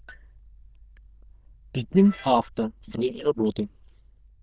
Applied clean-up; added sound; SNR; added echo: neural diffusion model UNIVERSE++.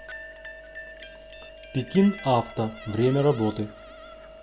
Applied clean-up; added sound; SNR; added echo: none; Guitar; 18 dB; none.